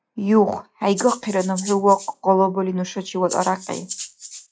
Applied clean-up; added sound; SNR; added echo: classical method log-MMSE.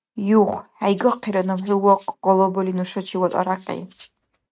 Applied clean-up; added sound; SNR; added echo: neural mask model RNNoise.